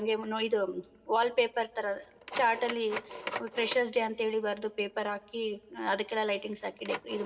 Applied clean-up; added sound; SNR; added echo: none; Telephone; 14 dB; reverberation time 0.2 s.